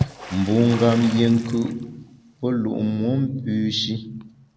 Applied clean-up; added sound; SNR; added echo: none; Water / Splash, splatter; 13 dB; none.